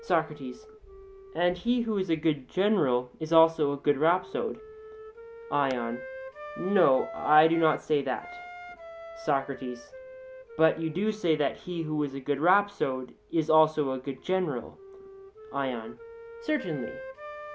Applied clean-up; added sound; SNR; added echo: none; Wind instrument, woodwind instrument; 17 dB; none.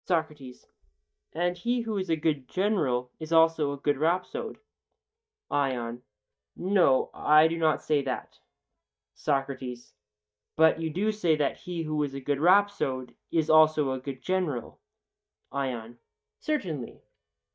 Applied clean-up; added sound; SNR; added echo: neural mask model DeepFilterNet 3.